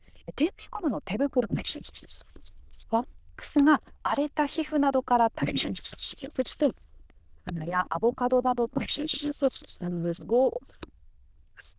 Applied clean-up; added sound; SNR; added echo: neural diffusion model UNIVERSE++.